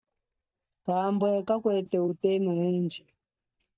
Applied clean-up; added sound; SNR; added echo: neural mask model DeepFilterNet 3.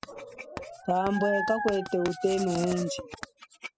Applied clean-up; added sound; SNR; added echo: classical method spectral subtraction.